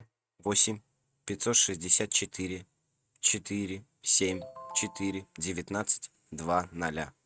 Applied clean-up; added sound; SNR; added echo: neural mask model RNNoise.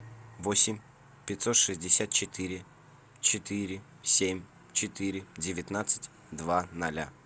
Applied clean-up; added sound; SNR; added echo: none; none; none; none.